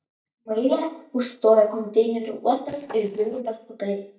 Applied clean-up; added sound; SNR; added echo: neural mask model DeepFilterNet 3.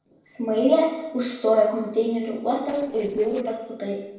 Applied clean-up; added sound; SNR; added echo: neural separator model SepFormer DNS4.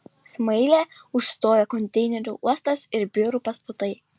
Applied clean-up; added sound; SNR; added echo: none; none; none; none.